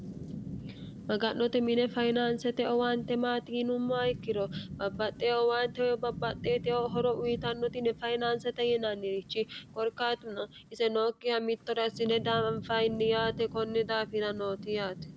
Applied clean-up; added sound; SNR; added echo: none; Rain / Thunderstorm; 13 dB; none.